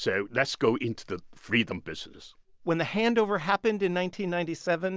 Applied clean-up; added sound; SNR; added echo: none; none; none; none.